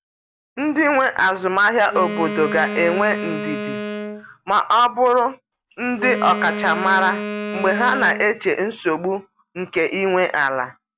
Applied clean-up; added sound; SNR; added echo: none; Wind instrument, woodwind instrument; 8 dB; none.